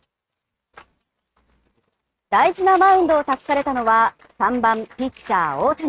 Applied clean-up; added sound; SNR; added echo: neural mask model RNNoise.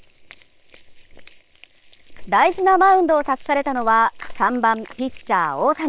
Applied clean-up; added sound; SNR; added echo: neural separator model SepFormer WHAM!.